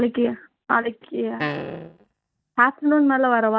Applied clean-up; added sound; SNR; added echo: neural mask model DeepFilterNet 3.